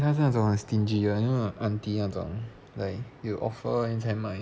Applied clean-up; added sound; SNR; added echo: none; none; none; none.